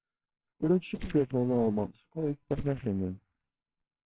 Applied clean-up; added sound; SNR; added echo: neural separator model SepFormer WHAMR!.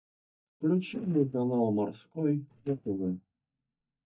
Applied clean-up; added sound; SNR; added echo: neural mask model DeepFilterNet 3.